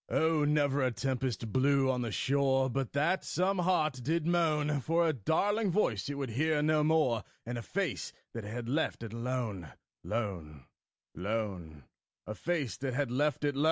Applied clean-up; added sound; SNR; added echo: none; none; none; none.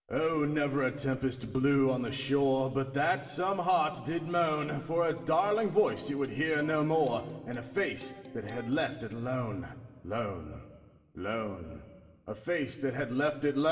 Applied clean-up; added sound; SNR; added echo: none; Electric guitar; 17 dB; reverberation time 1.7 s.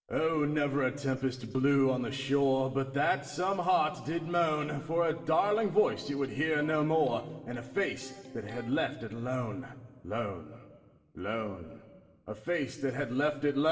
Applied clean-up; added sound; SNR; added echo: neural separator model SepFormer DNS4.